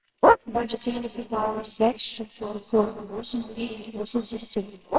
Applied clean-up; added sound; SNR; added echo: neural separator model SepFormer WHAMR!.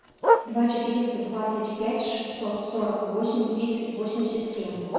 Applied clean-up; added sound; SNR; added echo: none; Bark; 4 dB; reverberation time 1.9 s.